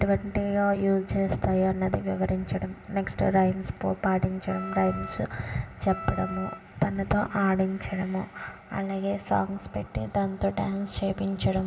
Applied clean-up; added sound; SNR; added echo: none; Wind instrument, woodwind instrument; 13 dB; reverberation time 0.5 s.